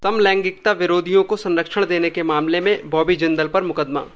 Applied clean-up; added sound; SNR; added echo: none; none; none; none.